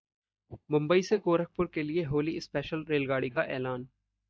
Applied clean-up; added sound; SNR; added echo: neural mask model DeepFilterNet 3.